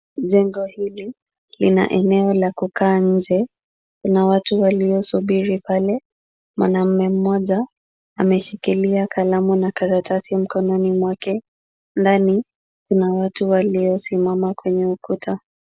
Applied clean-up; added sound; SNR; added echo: none; none; none; none.